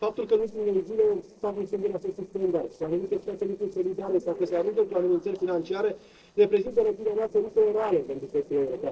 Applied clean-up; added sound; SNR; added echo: neural separator model SepFormer DNS4.